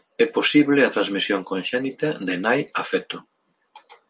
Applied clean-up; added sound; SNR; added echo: none; none; none; none.